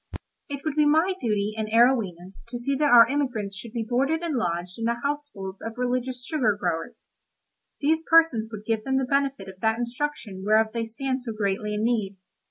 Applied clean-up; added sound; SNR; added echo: none; none; none; none.